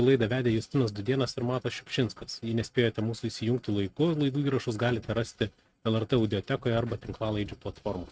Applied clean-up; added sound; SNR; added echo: neural mask model RNNoise.